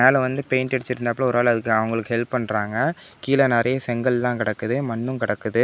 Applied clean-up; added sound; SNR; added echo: none; none; none; none.